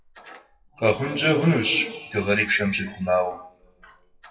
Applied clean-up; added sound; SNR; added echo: classical method WPE with log-MMSE.